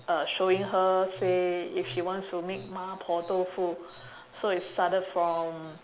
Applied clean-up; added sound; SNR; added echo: none; none; none; none.